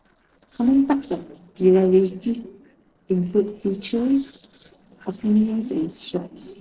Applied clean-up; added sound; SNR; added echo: neural separator model SepFormer DNS4.